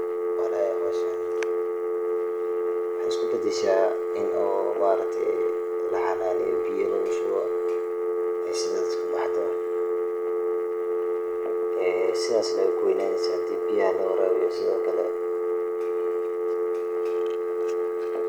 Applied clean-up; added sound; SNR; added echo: none; Telephone; -4 dB; none.